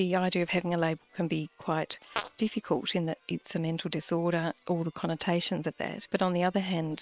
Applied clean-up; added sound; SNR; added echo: neural separator model SepFormer WHAM!.